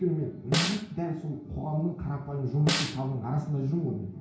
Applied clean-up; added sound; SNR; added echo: none; Snare drum; 3 dB; reverberation time 0.6 s.